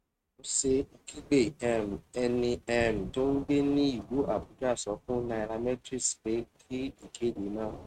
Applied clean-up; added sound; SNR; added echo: neural mask model RNNoise.